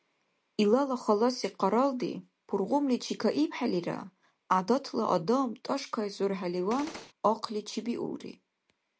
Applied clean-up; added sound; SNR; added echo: none; Gunshot, gunfire; 13 dB; none.